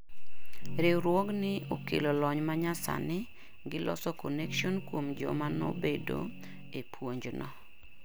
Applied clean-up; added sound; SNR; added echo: none; Guitar; 13 dB; none.